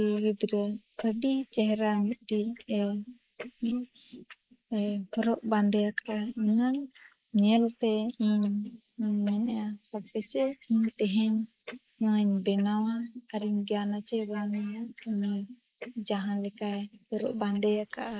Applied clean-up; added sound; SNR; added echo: neural mask model Resemble Enhance denoiser.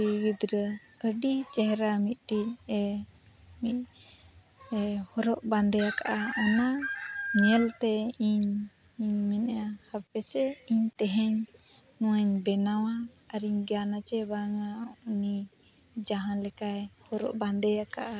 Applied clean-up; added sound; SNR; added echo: none; none; none; none.